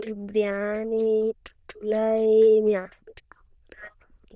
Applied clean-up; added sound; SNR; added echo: neural diffusion model UNIVERSE++.